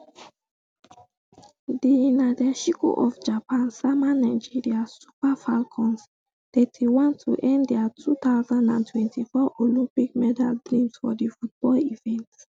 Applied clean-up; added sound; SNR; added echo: none; none; none; none.